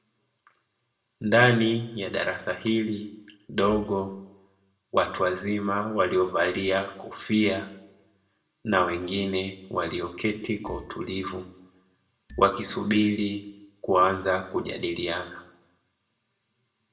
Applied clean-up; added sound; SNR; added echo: none; Marimba, xylophone; 18 dB; reverberation time 0.5 s.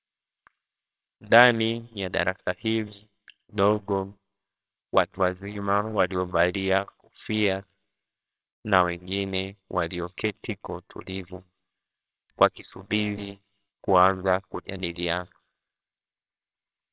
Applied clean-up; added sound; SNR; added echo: neural separator model SepFormer WHAMR!.